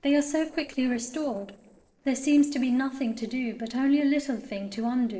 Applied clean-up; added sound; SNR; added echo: neural separator model SepFormer DNS4.